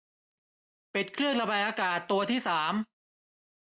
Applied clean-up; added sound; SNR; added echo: none; none; none; none.